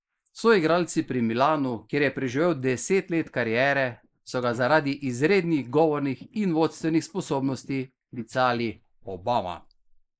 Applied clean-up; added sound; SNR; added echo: neural mask model Resemble Enhance denoiser.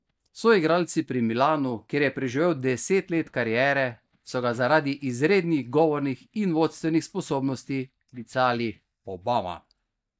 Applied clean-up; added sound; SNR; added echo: neural mask model DeepFilterNet 3.